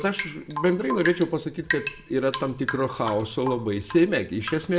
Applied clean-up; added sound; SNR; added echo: none; Drip / Rain; 10 dB; reverberation time 0.5 s.